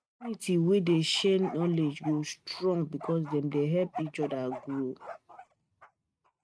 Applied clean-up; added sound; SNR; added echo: neural mask model RNNoise.